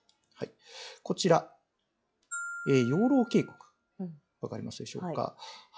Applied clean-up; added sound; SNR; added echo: classical method log-MMSE.